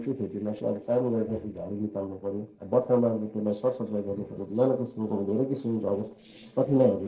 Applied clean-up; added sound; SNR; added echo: neural separator model SepFormer DNS4.